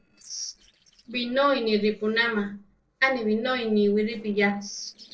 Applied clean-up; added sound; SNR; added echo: neural separator model SepFormer DNS4.